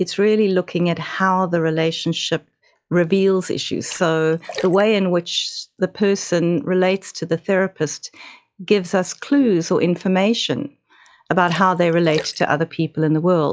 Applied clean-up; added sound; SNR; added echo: classical method log-MMSE.